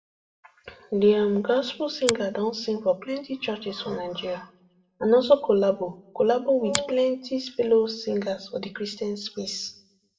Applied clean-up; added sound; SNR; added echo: none; Finger snapping; 12 dB; reverberation time 0.5 s.